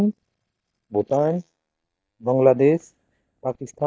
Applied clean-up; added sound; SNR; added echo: neural mask model DeepFilterNet 3.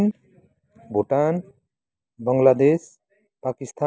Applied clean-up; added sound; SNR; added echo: none; none; none; none.